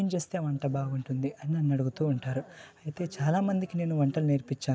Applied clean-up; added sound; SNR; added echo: none; none; none; none.